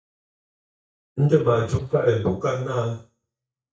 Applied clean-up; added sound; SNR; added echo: neural mask model DeepFilterNet 3.